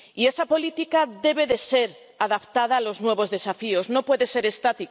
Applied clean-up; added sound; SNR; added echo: none; none; none; none.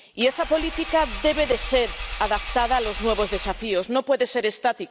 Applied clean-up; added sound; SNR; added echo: none; Engine / Car; 9 dB; none.